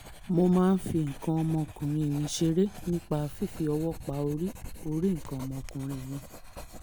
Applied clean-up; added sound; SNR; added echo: none; Writing; 14 dB; none.